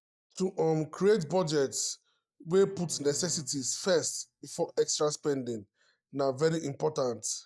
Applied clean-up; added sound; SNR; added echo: neural mask model DeepFilterNet 3.